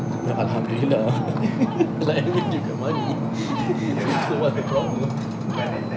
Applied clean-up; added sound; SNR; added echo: none; Ocean; 0 dB; none.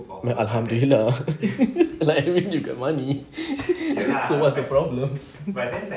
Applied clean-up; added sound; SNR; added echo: none; none; none; none.